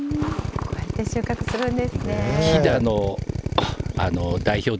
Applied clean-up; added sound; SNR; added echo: none; Drill; 4 dB; none.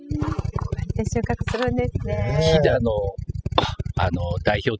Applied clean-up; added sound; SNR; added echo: classical method spectral subtraction.